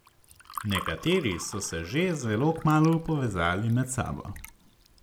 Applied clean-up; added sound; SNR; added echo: none; Fill (with liquid) / Water; 17 dB; none.